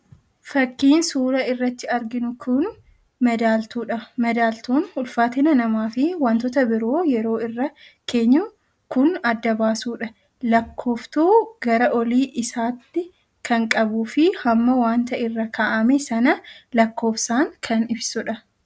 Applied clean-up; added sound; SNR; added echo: none; none; none; none.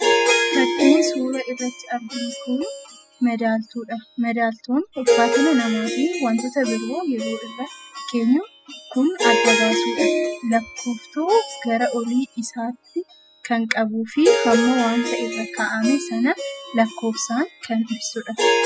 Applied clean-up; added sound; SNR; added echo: classical method spectral subtraction.